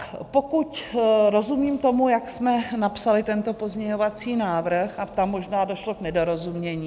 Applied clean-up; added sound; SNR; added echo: none; none; none; none.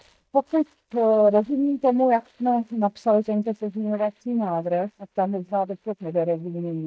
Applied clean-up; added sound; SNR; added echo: neural mask model DeepFilterNet 3.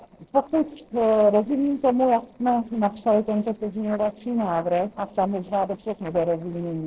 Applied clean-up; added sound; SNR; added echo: neural separator model SepFormer DNS4.